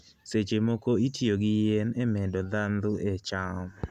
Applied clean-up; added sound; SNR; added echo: none; none; none; none.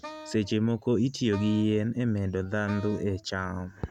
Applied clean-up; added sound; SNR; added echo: none; Wind instrument, woodwind instrument; 18 dB; none.